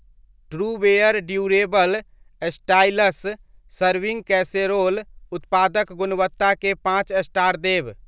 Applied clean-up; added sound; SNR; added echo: none; none; none; none.